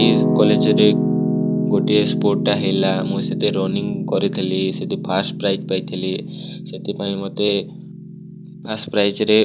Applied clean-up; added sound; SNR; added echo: none; Piano; 1 dB; none.